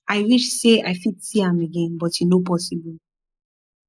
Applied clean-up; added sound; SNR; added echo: neural mask model Resemble Enhance denoiser.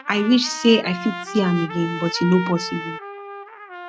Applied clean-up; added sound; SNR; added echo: none; Trumpet; 11 dB; none.